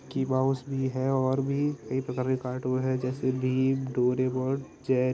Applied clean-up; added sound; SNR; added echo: none; none; none; none.